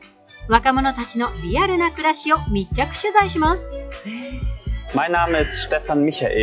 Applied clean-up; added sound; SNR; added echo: classical method log-MMSE.